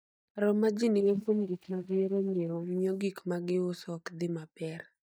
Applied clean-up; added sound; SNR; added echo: neural mask model DeepFilterNet 3.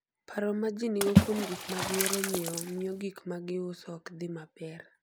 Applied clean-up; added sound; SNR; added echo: none; Water / Splash, splatter; -5 dB; none.